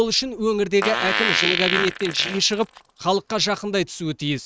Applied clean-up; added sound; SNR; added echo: neural mask model RNNoise.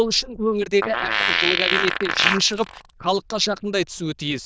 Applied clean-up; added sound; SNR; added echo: neural diffusion model UNIVERSE++.